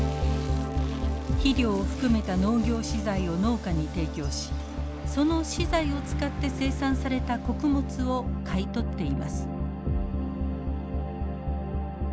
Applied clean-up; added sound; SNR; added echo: none; none; none; none.